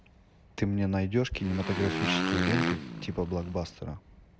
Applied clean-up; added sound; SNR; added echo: none; Motorcycle; 1 dB; none.